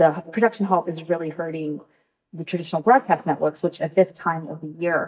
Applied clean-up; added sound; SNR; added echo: neural mask model DeepFilterNet 3.